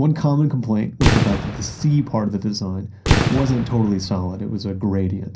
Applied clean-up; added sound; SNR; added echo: none; Fireworks; 2 dB; reverberation time 0.3 s.